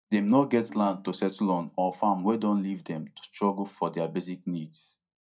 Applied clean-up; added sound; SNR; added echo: neural mask model DeepFilterNet 3.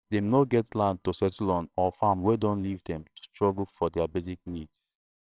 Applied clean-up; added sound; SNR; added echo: neural separator model SepFormer WHAMR!.